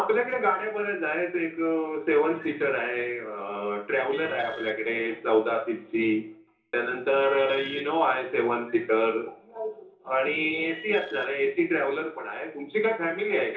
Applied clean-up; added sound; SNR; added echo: neural separator model SepFormer DNS4.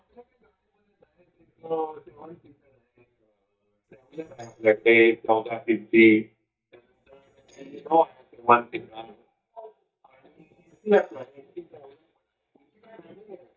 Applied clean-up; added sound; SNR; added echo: neural mask model DeepFilterNet 3.